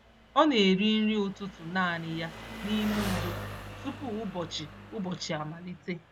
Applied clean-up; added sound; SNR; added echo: none; Engine; 11 dB; none.